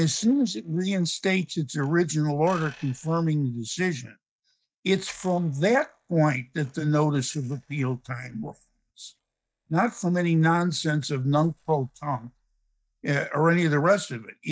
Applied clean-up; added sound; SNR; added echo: neural mask model DeepFilterNet 3.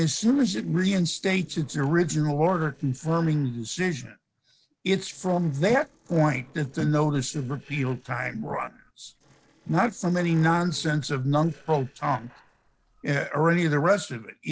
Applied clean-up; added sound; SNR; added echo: neural separator model SepFormer DNS4.